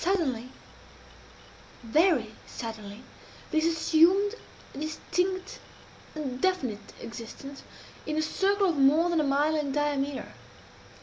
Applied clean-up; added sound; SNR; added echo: none; none; none; none.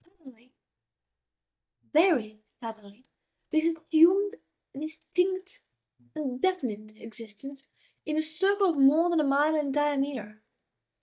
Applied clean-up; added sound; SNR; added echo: neural mask model DeepFilterNet 3.